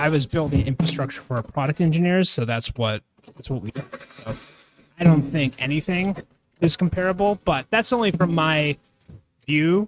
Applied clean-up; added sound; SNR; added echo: neural mask model RNNoise.